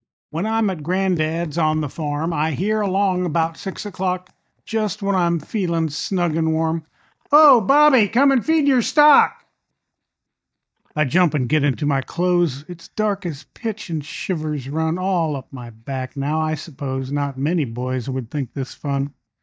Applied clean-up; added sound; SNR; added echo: neural mask model DeepFilterNet 3.